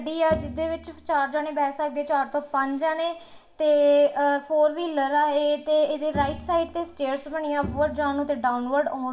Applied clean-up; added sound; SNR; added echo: none; Bowed string instrument; 15 dB; reverberation time 0.2 s.